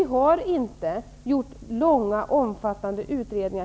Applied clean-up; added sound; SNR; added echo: none; none; none; none.